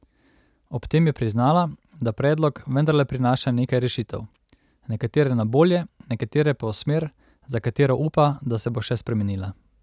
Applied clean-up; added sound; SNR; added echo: none; none; none; none.